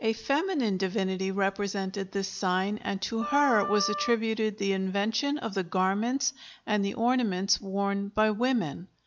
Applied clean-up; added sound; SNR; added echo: none; Wind instrument, woodwind instrument; 8 dB; none.